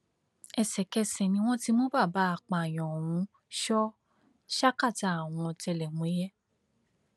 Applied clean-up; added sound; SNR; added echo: none; none; none; none.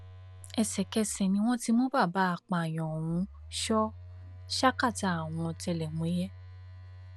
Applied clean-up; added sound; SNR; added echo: none; Telephone; 17 dB; none.